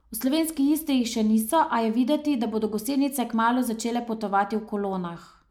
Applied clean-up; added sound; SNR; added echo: none; none; none; none.